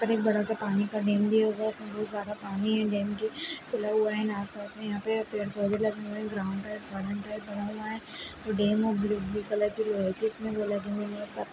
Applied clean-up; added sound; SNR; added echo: none; none; none; none.